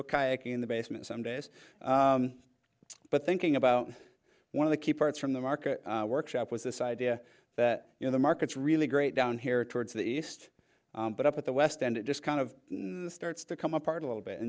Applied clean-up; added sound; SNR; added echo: none; none; none; none.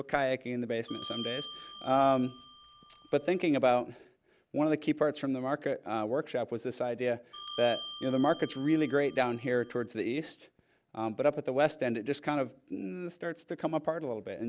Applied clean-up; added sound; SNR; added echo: none; Bell; 13 dB; none.